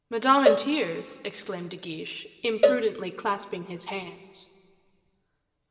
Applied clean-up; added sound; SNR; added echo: none; Cowbell; 0 dB; reverberation time 1.9 s.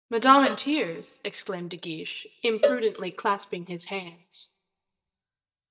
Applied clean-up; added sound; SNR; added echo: neural mask model DeepFilterNet 3.